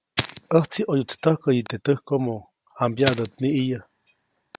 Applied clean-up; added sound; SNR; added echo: none; Fire; 7 dB; none.